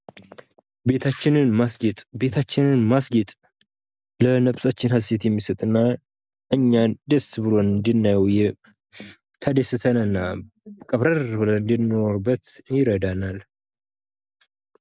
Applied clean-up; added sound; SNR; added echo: none; none; none; none.